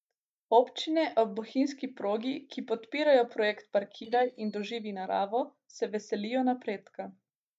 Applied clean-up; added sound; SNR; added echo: neural mask model DeepFilterNet 3.